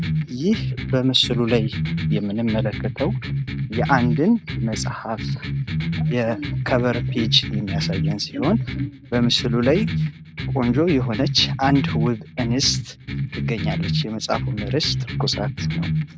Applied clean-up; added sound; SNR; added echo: none; Electric guitar; 2 dB; none.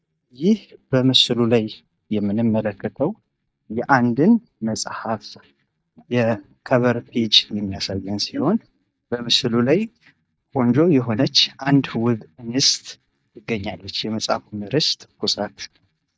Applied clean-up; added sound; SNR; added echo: neural mask model DeepFilterNet 3.